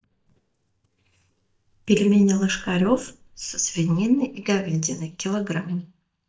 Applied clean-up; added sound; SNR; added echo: neural mask model DeepFilterNet 3.